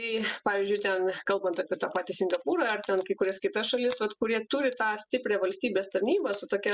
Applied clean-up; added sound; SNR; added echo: classical method spectral subtraction.